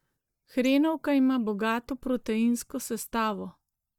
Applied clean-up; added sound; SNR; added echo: neural mask model DeepFilterNet 3.